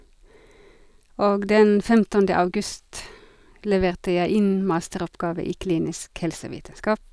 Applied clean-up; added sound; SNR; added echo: none; none; none; none.